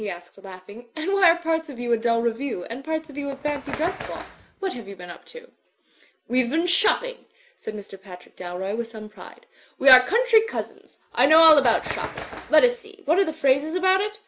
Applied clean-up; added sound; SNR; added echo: none; Bird; 14 dB; none.